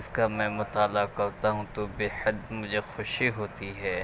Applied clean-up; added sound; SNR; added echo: none; none; none; none.